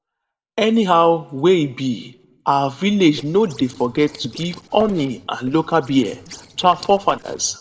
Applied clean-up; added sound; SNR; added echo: neural separator model SepFormer DNS4.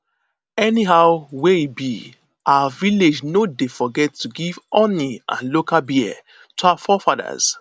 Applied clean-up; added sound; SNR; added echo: none; none; none; none.